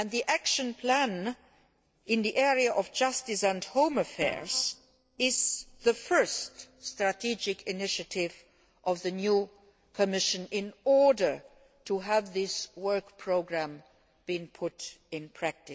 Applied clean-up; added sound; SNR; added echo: neural separator model SepFormer DNS4.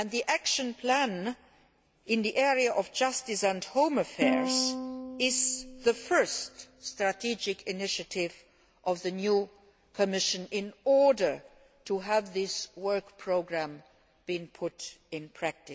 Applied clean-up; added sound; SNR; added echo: none; Plucked string instrument; 6 dB; none.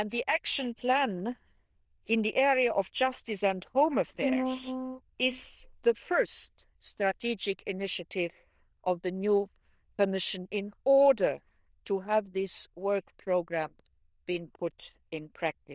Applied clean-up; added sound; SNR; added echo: neural diffusion model UNIVERSE++.